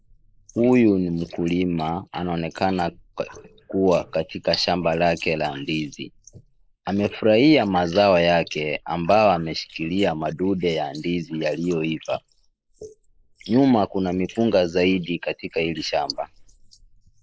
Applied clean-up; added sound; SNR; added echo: neural mask model Resemble Enhance denoiser.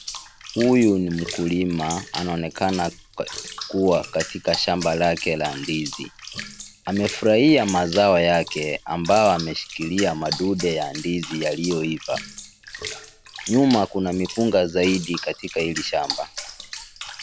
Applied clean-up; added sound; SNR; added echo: none; Bathtub (filling or washing) / Water; 13 dB; none.